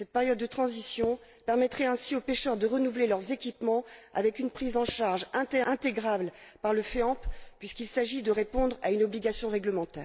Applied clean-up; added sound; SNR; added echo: none; Percussion; 13 dB; none.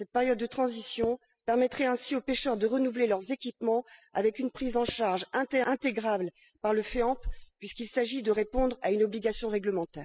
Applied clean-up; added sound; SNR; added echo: classical method spectral subtraction.